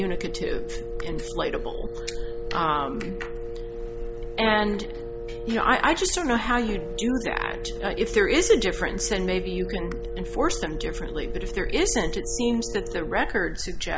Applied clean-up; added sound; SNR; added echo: none; Wind instrument, woodwind instrument; 10 dB; none.